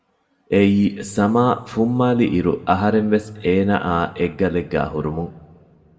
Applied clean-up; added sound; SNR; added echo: none; none; none; reverberation time 1.4 s.